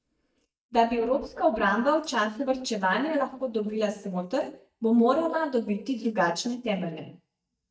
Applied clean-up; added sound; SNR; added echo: neural mask model DeepFilterNet 3.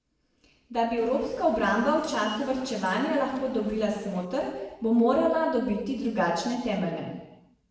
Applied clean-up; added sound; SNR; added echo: none; Subway, metro, underground; 19 dB; reverberation time 1.0 s.